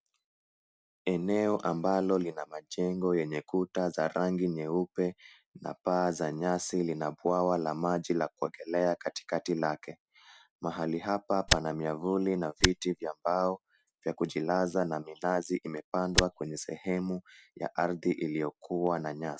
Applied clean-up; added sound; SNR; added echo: none; Tick; -1 dB; none.